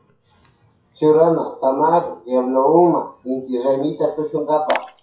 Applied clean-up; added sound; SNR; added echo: classical method WPE with log-MMSE.